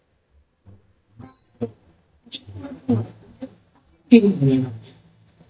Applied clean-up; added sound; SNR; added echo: neural mask model DeepFilterNet 3.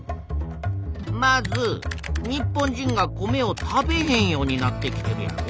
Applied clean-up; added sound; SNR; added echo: none; none; none; none.